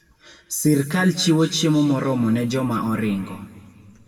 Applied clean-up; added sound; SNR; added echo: none; none; none; reverberation time 2.0 s.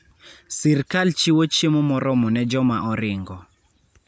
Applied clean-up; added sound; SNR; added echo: none; none; none; none.